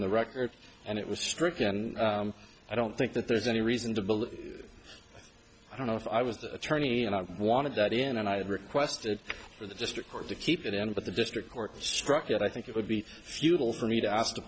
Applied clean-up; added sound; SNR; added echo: none; none; none; none.